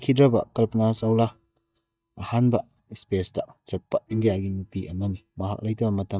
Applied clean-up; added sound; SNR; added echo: neural mask model DeepFilterNet 3.